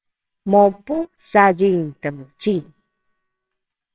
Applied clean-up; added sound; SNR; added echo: neural separator model SepFormer WHAMR!.